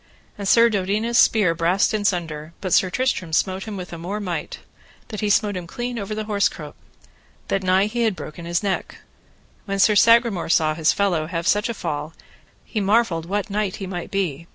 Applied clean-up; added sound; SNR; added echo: none; none; none; none.